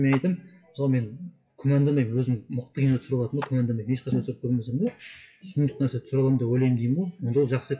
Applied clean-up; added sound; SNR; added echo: classical method WPE with log-MMSE.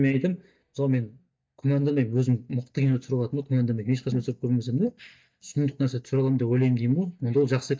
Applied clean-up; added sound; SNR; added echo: neural mask model DeepFilterNet 3.